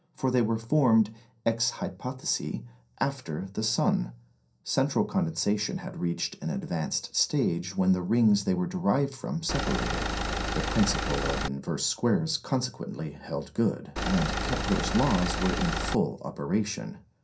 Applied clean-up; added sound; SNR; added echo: none; Engine; 1 dB; reverberation time 0.3 s.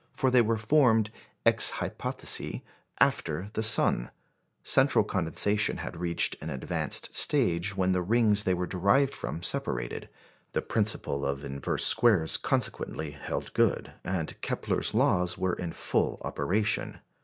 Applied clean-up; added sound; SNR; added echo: none; none; none; none.